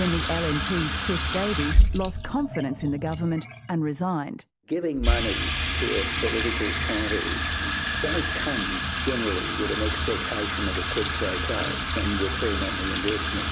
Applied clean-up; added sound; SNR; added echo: none; Sink (filling or washing) / Water tap, faucet; -4 dB; none.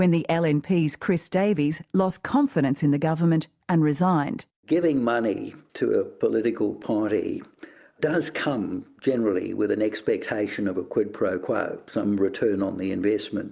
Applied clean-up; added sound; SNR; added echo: none; none; none; none.